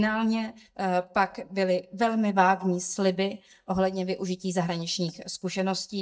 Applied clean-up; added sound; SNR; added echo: neural mask model DeepFilterNet 3.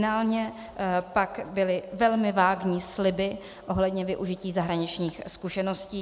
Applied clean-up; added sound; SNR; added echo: none; none; none; none.